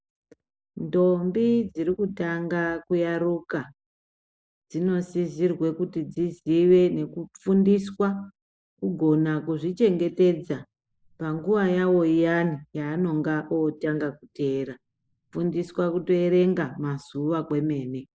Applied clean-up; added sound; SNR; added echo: neural mask model Resemble Enhance denoiser.